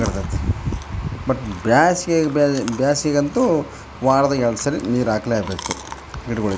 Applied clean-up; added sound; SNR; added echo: none; Chewing, mastication; 19 dB; none.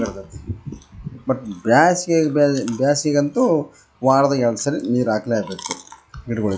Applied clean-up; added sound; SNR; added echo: classical method log-MMSE.